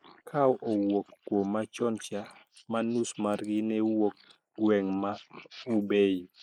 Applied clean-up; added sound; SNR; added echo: neural mask model Resemble Enhance denoiser.